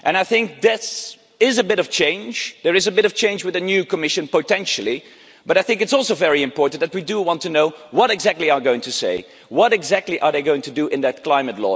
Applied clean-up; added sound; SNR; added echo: none; none; none; none.